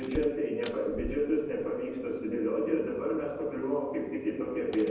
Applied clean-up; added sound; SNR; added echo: none; Slam; 15 dB; reverberation time 1.1 s.